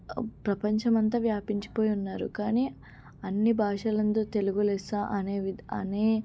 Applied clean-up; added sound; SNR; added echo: none; none; none; none.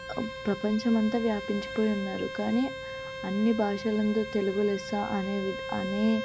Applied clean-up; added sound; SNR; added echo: none; Bowed string instrument; 9 dB; none.